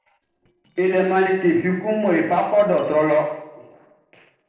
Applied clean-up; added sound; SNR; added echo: neural separator model SepFormer DNS4.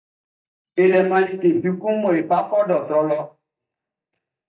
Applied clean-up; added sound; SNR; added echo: neural mask model DeepFilterNet 3.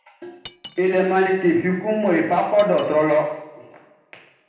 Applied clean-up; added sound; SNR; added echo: none; Cutlery, silverware; 20 dB; reverberation time 0.9 s.